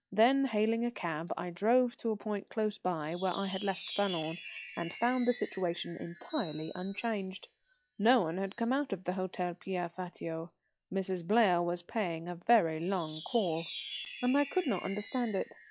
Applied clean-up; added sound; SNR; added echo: classical method log-MMSE.